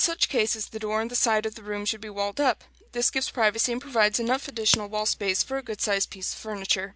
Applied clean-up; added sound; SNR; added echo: none; Crack; 11 dB; none.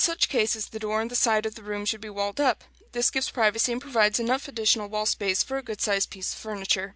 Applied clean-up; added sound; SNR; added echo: none; none; none; none.